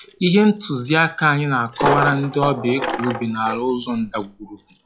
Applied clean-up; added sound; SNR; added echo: classical method log-MMSE.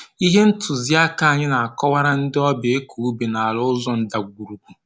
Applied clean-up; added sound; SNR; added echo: none; none; none; none.